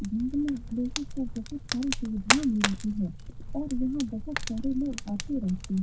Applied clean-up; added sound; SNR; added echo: none; Fire; 3 dB; reverberation time 0.4 s.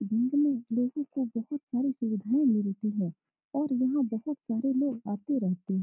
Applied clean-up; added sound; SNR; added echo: none; none; none; none.